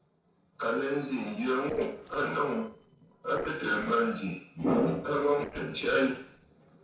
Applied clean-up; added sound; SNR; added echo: neural separator model SepFormer DNS4.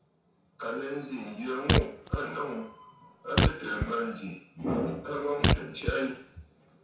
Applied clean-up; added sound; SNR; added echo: none; Fart; -4 dB; reverberation time 0.6 s.